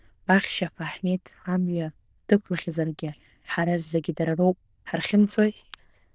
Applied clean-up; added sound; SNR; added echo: neural diffusion model UNIVERSE++.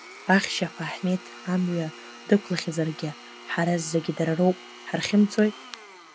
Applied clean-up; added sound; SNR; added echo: none; Domestic sounds, home sounds; 18 dB; none.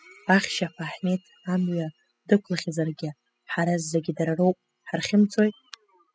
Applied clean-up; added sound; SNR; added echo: classical method spectral subtraction.